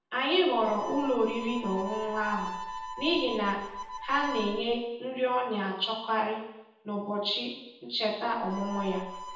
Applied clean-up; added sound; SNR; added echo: none; Harmonica; 11 dB; reverberation time 0.9 s.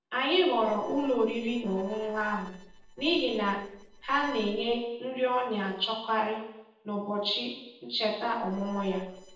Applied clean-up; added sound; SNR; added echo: neural separator model SepFormer DNS4.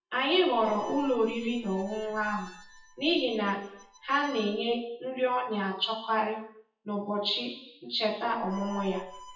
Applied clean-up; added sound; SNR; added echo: classical method WPE with log-MMSE.